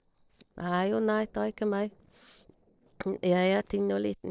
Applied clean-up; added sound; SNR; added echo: neural separator model SepFormer DNS4.